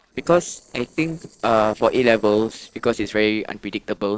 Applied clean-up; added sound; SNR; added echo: neural separator model SepFormer DNS4.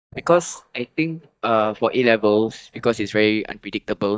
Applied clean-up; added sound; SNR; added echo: neural mask model DeepFilterNet 3.